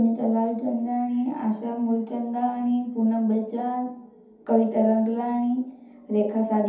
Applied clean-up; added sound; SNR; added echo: none; none; none; reverberation time 0.6 s.